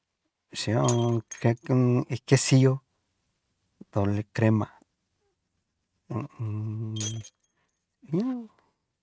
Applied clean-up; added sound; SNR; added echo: neural mask model RNNoise.